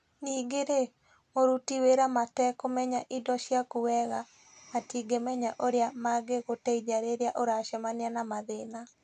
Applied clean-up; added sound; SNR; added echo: none; none; none; none.